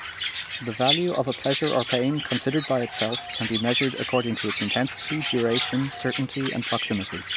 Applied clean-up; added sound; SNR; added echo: none; Chirp, tweet; 1 dB; none.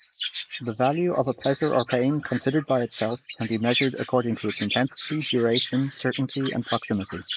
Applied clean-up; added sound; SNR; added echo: neural mask model Resemble Enhance denoiser.